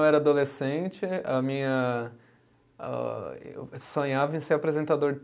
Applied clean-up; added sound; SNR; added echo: none; none; none; none.